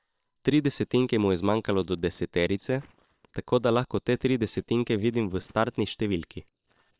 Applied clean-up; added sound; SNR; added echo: neural separator model SepFormer WHAM!.